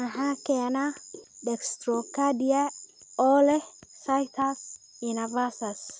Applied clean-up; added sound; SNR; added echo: none; none; none; none.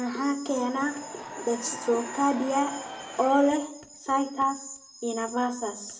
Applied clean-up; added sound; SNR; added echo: none; Crowd / Cheering; 12 dB; reverberation time 0.5 s.